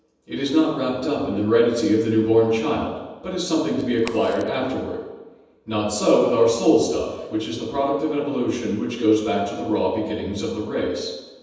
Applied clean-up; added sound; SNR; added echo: none; Crack; 20 dB; reverberation time 1.1 s.